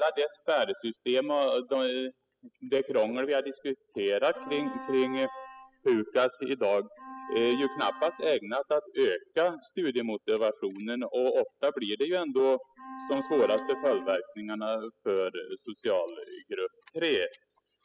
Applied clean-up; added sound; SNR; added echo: classical method spectral subtraction.